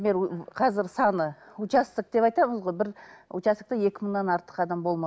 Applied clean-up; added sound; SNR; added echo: none; none; none; none.